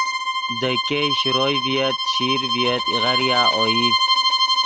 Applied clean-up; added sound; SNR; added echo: none; Bowed string instrument; -4 dB; none.